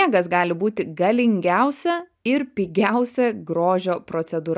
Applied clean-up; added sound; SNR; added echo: none; none; none; none.